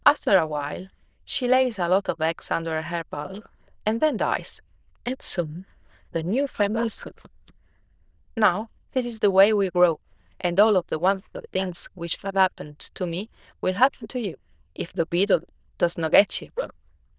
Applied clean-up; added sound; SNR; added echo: neural diffusion model UNIVERSE++.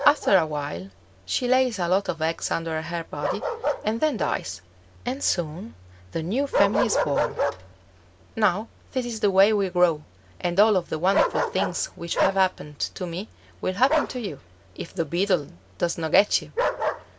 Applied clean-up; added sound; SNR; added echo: none; Bark; 6 dB; none.